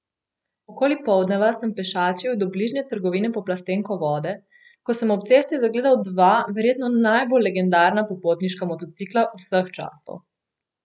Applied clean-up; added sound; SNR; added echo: none; none; none; none.